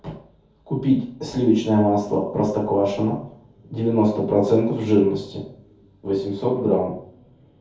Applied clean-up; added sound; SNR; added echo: none; none; none; reverberation time 0.6 s.